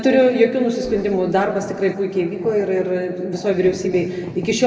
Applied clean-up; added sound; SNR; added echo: none; Organ; 17 dB; reverberation time 1.9 s.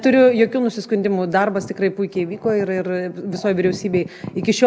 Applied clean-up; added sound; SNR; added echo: none; none; none; none.